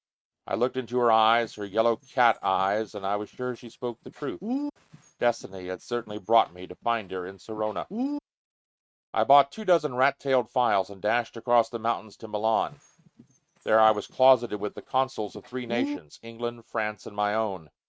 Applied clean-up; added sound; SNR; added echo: neural mask model RNNoise.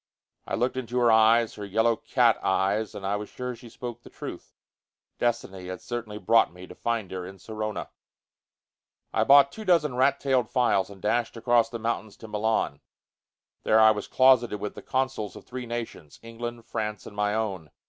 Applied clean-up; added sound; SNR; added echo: none; none; none; none.